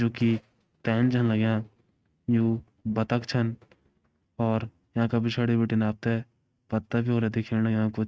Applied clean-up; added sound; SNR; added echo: neural mask model RNNoise.